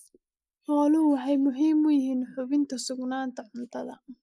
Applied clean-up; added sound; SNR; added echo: neural mask model Resemble Enhance denoiser.